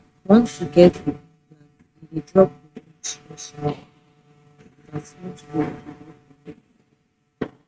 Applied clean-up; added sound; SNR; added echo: neural mask model RNNoise.